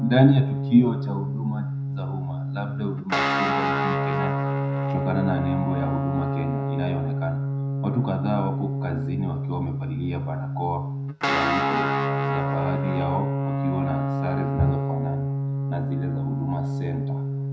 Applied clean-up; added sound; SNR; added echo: none; Guitar; -3 dB; reverberation time 0.4 s.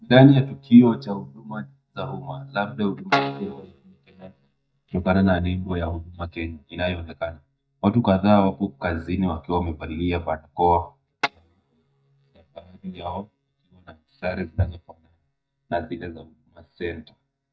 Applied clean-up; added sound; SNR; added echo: neural mask model DeepFilterNet 3.